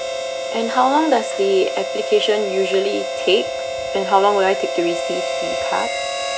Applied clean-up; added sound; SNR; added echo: none; Harmonica; 4 dB; none.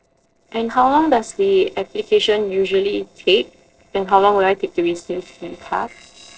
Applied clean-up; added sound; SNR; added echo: neural separator model SepFormer DNS4.